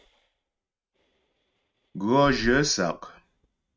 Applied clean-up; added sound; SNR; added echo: neural mask model RNNoise.